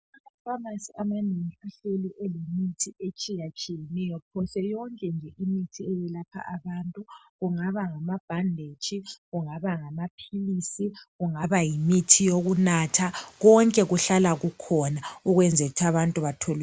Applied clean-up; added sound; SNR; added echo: none; none; none; none.